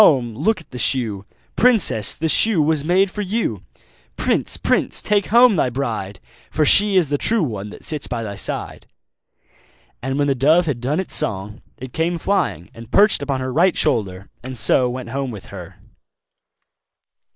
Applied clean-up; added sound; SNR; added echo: neural mask model Resemble Enhance denoiser.